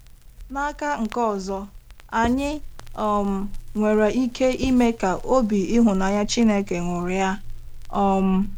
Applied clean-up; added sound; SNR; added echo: none; Writing + Crackle; 11 dB; none.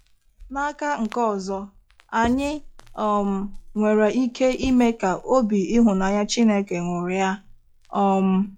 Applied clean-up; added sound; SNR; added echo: classical method log-MMSE.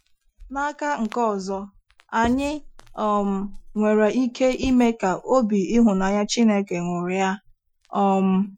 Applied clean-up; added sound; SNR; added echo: classical method Wiener filter.